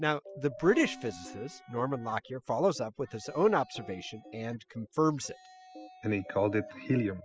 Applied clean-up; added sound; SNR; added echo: classical method spectral subtraction.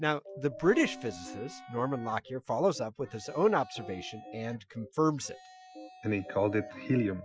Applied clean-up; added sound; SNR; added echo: classical method Wiener filter.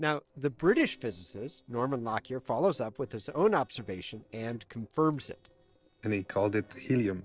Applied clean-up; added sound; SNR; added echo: neural separator model SepFormer DNS4.